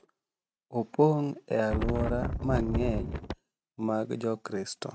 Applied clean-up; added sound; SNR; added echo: neural mask model RNNoise.